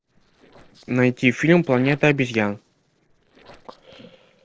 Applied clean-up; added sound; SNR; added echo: neural separator model SepFormer DNS4.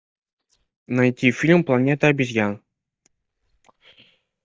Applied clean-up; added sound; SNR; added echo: neural mask model DeepFilterNet 3.